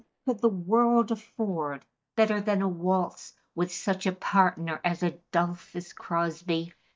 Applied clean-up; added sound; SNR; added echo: neural mask model DeepFilterNet 3.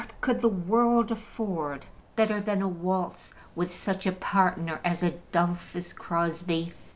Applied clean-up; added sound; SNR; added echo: none; none; none; none.